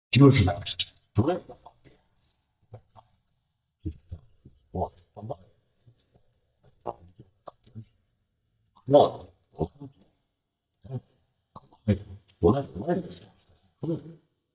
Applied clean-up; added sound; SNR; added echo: neural mask model DeepFilterNet 3.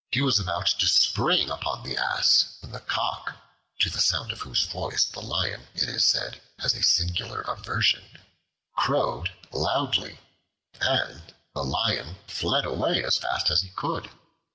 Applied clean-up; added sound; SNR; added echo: none; none; none; none.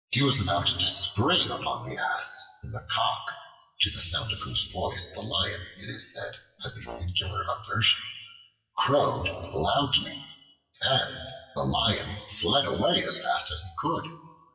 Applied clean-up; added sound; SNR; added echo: classical method WPE with log-MMSE.